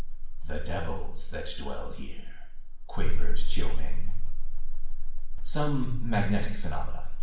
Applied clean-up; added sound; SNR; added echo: none; none; none; reverberation time 0.7 s.